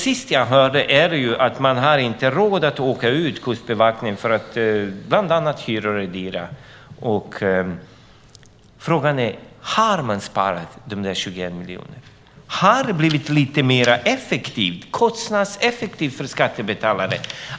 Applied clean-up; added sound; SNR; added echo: none; none; none; none.